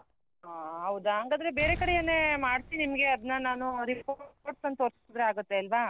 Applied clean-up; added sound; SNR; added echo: none; Explosion; 15 dB; none.